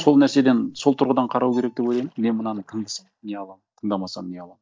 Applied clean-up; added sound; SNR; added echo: neural mask model DeepFilterNet 3.